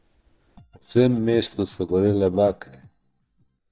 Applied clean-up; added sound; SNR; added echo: neural mask model DeepFilterNet 3.